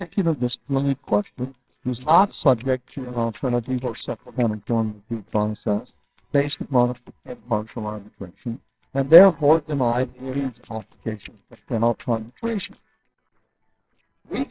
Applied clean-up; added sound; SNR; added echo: neural separator model SepFormer WHAMR!.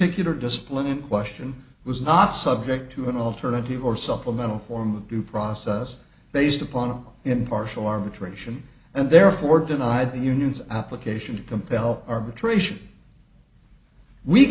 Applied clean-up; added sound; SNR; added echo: none; none; none; none.